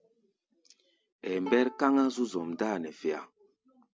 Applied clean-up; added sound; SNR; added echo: none; Bowed string instrument; 17 dB; none.